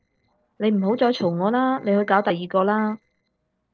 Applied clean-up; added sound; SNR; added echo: neural separator model SepFormer DNS4.